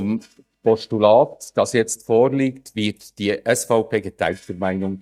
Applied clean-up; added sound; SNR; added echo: neural mask model DeepFilterNet 3.